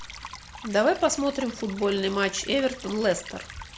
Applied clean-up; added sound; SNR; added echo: none; Stream / Trickle, dribble; 15 dB; none.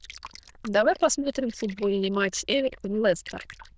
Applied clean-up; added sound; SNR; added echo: neural diffusion model UNIVERSE++.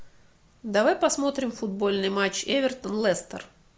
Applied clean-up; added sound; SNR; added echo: none; none; none; none.